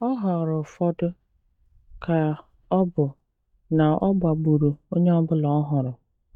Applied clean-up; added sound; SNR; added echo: neural mask model DeepFilterNet 3.